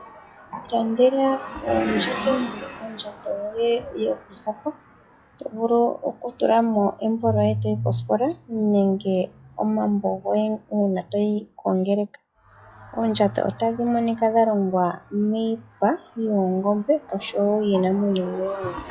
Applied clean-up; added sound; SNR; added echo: classical method log-MMSE.